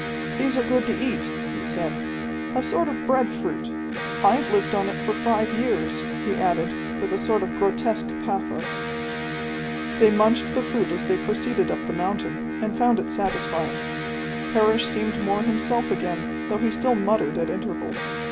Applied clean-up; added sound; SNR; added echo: none; Electric guitar; 3 dB; none.